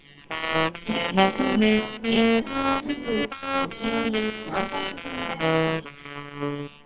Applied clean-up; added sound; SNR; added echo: neural separator model SepFormer WHAMR!.